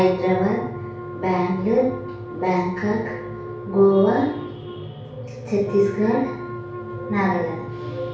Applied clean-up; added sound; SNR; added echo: none; Wind instrument, woodwind instrument; 13 dB; reverberation time 0.6 s.